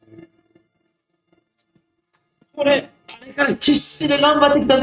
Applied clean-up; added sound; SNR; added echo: neural mask model RNNoise.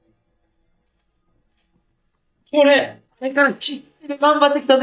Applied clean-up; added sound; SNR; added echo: neural mask model DeepFilterNet 3.